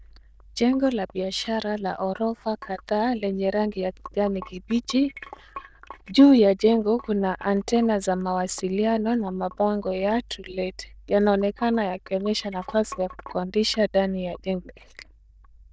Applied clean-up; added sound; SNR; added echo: neural diffusion model UNIVERSE++.